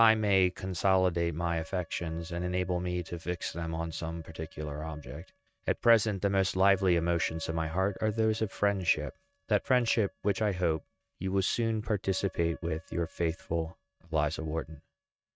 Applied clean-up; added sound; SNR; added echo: neural mask model RNNoise.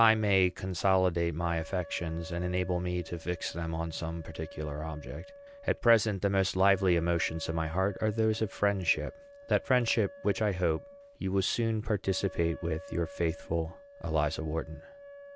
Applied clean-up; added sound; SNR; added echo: none; Wind instrument, woodwind instrument; 19 dB; none.